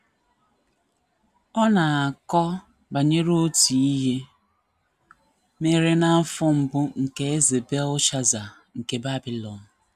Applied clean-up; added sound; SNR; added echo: none; none; none; none.